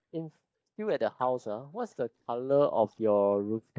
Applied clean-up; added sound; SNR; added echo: neural mask model DeepFilterNet 3.